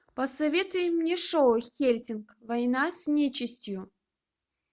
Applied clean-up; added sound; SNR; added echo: none; none; none; none.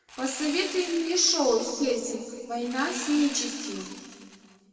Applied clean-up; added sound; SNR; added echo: none; Sawing; 13 dB; reverberation time 2.2 s.